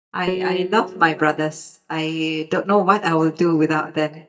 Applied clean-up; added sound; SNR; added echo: neural mask model DeepFilterNet 3.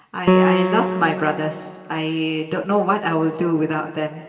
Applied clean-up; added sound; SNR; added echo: none; Piano; 1 dB; reverberation time 1.9 s.